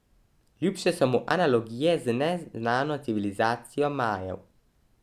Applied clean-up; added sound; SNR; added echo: none; none; none; none.